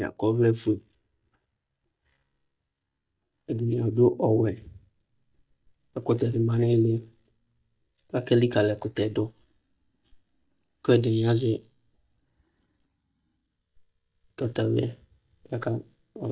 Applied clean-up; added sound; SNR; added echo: neural mask model DeepFilterNet 3.